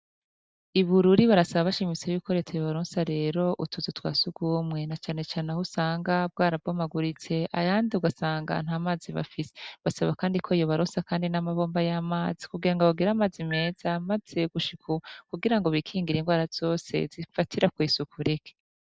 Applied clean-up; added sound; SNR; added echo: neural mask model DeepFilterNet 3.